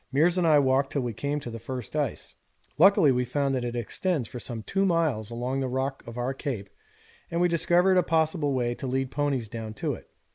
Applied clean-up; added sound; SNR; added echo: neural mask model Resemble Enhance denoiser.